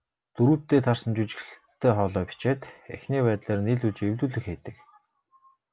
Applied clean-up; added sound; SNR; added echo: none; none; none; none.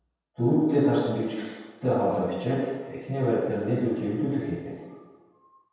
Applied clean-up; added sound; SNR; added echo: none; none; none; reverberation time 1.1 s.